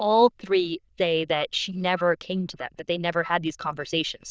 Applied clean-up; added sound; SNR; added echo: neural diffusion model UNIVERSE++.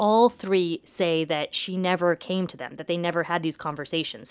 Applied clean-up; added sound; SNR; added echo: none; none; none; none.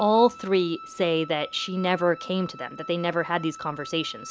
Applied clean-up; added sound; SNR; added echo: none; Wind instrument, woodwind instrument; 17 dB; none.